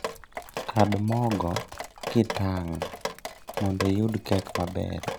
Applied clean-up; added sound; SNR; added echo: none; Drip; 8 dB; none.